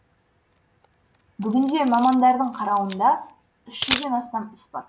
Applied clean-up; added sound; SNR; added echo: none; Camera; 8 dB; none.